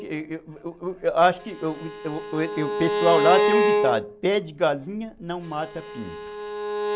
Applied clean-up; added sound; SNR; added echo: none; Bowed string instrument; 1 dB; none.